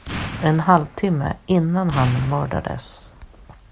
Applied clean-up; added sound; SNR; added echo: none; Explosion; 13 dB; none.